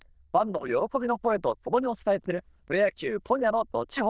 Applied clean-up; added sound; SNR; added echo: neural diffusion model UNIVERSE++.